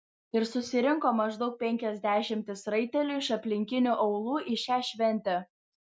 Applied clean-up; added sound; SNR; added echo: none; none; none; none.